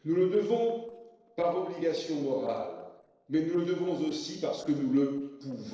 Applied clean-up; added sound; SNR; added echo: neural separator model SepFormer DNS4.